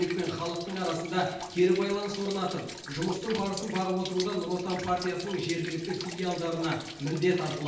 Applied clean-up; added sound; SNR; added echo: none; Rain; 12 dB; reverberation time 0.9 s.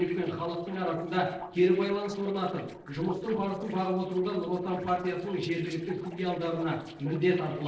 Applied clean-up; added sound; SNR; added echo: neural separator model SepFormer DNS4.